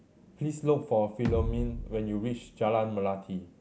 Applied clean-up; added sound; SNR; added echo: none; Bass drum; 4 dB; none.